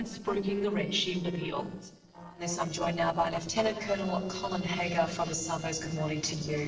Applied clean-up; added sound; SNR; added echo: neural separator model SepFormer DNS4.